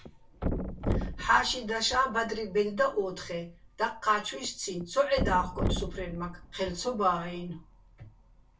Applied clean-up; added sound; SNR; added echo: none; Thump, thud; 6 dB; reverberation time 0.2 s.